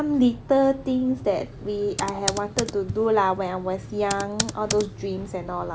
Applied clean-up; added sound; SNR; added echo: none; Computer keyboard; 9 dB; none.